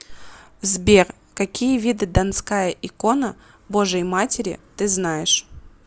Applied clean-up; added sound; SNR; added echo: none; none; none; none.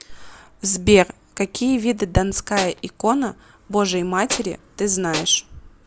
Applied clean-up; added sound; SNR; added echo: none; Tools; 8 dB; none.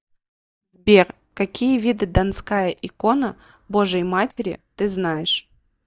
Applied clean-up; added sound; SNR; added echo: neural mask model DeepFilterNet 3.